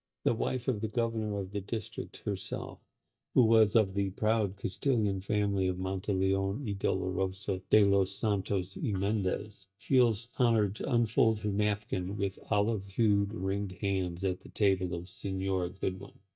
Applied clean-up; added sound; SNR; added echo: neural mask model DeepFilterNet 3.